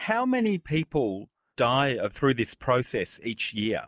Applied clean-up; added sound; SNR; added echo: neural mask model Resemble Enhance denoiser.